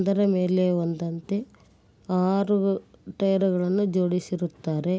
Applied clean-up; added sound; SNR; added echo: none; none; none; none.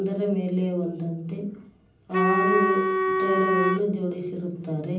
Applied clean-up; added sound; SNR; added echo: none; Wind instrument, woodwind instrument; -2 dB; reverberation time 0.6 s.